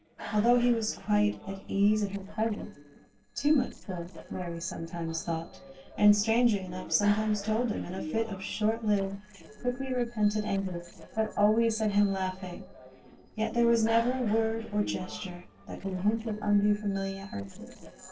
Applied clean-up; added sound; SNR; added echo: neural separator model SepFormer DNS4.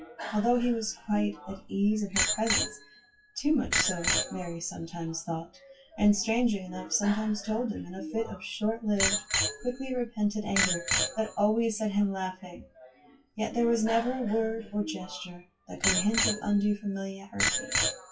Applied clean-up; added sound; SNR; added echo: classical method WPE with log-MMSE.